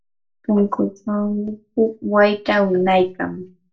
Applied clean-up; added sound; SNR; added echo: none; none; none; reverberation time 0.2 s.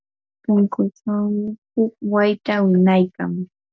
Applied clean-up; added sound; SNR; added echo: none; none; none; none.